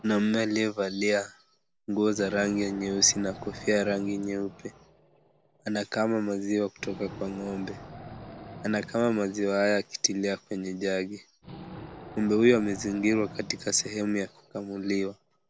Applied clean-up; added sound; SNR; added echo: none; Wild animals; 18 dB; none.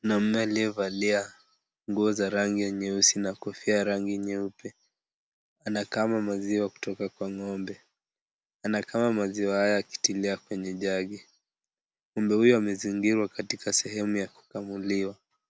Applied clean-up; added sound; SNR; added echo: none; none; none; none.